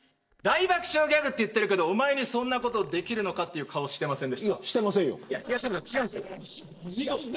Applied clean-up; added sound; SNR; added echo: neural separator model SepFormer DNS4.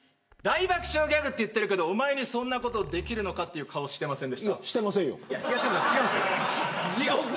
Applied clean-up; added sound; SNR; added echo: none; Zipper (clothing); 17 dB; reverberation time 1.0 s.